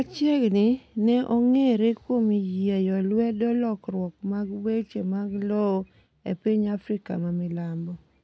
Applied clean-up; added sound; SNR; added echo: none; none; none; none.